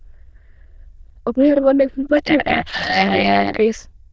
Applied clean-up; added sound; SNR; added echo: neural diffusion model UNIVERSE++.